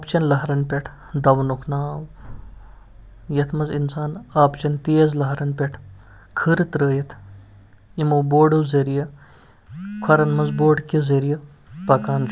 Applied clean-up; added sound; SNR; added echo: none; none; none; none.